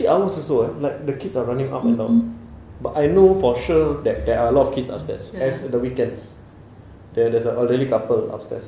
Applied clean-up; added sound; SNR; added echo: none; none; none; none.